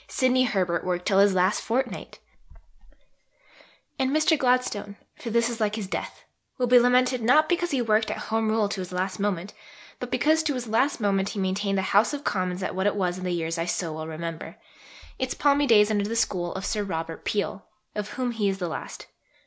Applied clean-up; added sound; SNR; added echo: none; none; none; none.